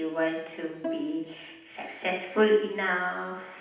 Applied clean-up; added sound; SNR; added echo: none; Bowed string instrument; 11 dB; reverberation time 0.8 s.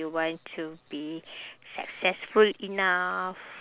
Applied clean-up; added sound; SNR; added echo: none; none; none; none.